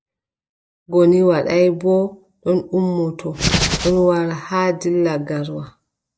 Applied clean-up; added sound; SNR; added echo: neural mask model DeepFilterNet 3.